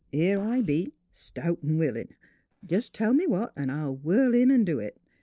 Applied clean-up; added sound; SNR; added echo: neural separator model SepFormer DNS4.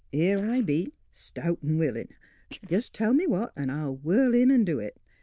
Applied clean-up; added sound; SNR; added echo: neural diffusion model UNIVERSE++.